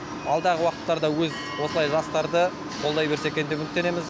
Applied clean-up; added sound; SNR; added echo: none; none; none; none.